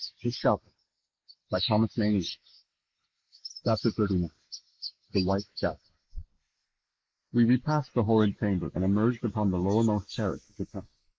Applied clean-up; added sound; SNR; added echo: neural mask model Resemble Enhance denoiser.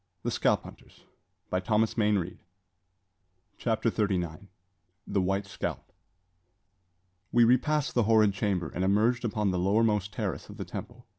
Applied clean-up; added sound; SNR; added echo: none; none; none; none.